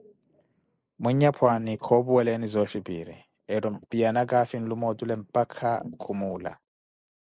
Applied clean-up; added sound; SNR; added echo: neural mask model Resemble Enhance denoiser.